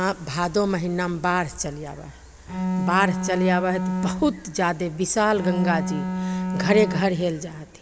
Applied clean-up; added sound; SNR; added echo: none; Bowed string instrument; 2 dB; none.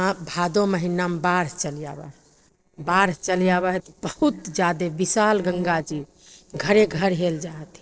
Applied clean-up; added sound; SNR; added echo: neural separator model SepFormer DNS4.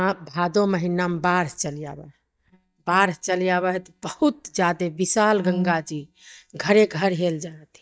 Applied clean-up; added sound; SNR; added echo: neural mask model DeepFilterNet 3.